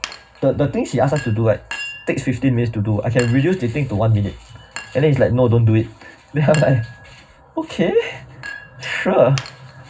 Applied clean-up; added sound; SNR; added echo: none; Chink, clink; 18 dB; reverberation time 0.4 s.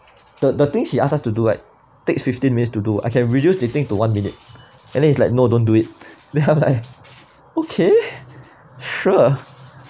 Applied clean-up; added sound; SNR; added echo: none; none; none; none.